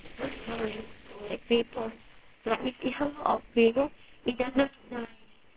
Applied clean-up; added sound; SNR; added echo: neural separator model SepFormer WHAMR!.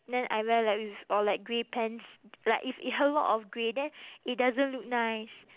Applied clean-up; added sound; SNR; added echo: none; none; none; none.